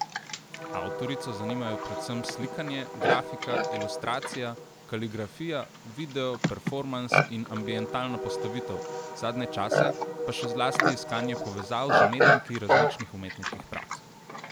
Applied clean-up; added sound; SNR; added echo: none; Livestock, farm animals, working animals; -5 dB; none.